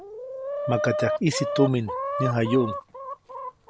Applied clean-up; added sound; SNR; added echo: none; Chicken, rooster; 4 dB; none.